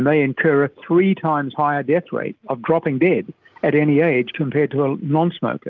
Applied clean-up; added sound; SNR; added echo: none; none; none; none.